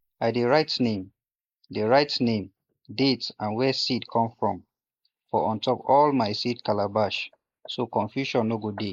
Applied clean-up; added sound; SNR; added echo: neural mask model Resemble Enhance denoiser.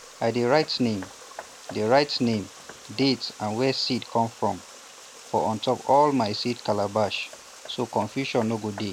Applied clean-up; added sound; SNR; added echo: none; Water + Hammer; 19 dB; none.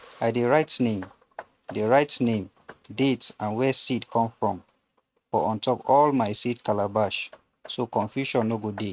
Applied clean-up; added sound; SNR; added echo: neural mask model RNNoise.